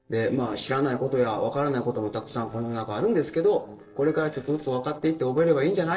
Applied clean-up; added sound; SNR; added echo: neural separator model SepFormer DNS4.